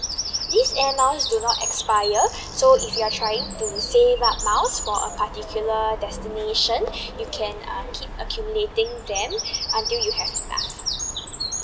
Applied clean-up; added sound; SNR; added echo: none; Bird vocalization, bird call, bird song; 5 dB; none.